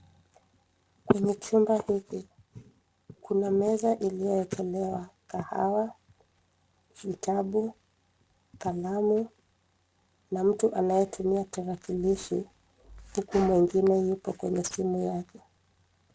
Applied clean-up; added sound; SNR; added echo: none; none; none; none.